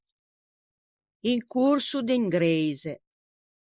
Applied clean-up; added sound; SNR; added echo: neural mask model Resemble Enhance denoiser.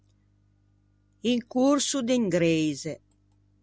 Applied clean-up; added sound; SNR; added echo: none; none; none; none.